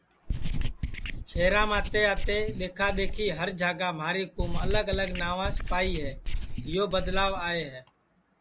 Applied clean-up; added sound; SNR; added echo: none; Writing; 0 dB; none.